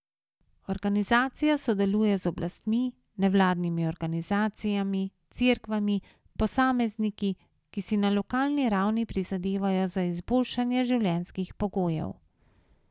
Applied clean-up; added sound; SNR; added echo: none; none; none; none.